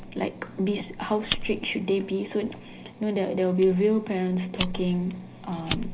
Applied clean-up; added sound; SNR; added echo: none; Fire; 10 dB; reverberation time 0.4 s.